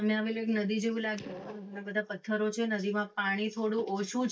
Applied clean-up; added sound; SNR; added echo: neural mask model DeepFilterNet 3.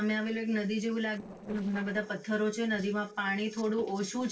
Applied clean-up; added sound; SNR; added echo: neural separator model SepFormer DNS4.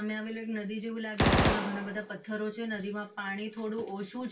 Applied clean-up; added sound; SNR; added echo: none; Gunshot, gunfire; -4 dB; reverberation time 0.2 s.